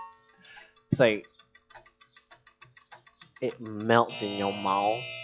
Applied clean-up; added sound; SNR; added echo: classical method log-MMSE.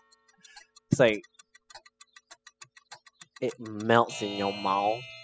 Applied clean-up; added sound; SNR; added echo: classical method spectral subtraction.